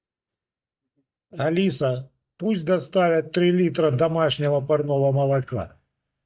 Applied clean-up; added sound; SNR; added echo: neural mask model DeepFilterNet 3.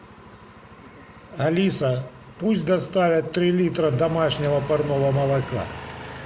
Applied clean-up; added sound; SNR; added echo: none; Engine; 15 dB; none.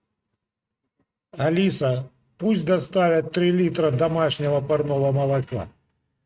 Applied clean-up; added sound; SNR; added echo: neural mask model RNNoise.